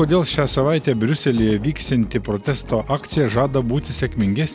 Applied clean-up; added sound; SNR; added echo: none; Thunder; 19 dB; none.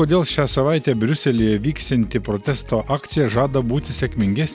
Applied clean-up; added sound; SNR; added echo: none; none; none; none.